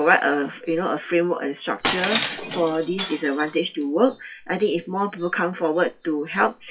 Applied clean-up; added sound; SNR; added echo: classical method WPE with log-MMSE.